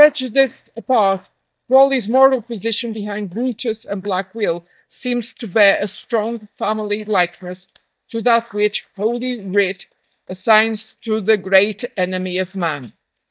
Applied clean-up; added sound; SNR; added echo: neural mask model DeepFilterNet 3.